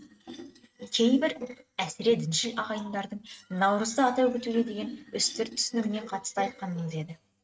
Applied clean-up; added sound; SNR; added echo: neural mask model RNNoise.